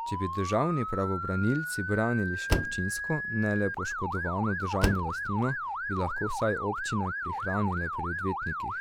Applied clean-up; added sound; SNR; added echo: none; Motor vehicle (road) / Siren + Slam; 2 dB; none.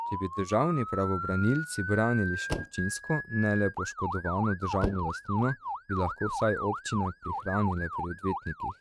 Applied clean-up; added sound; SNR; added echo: neural mask model RNNoise.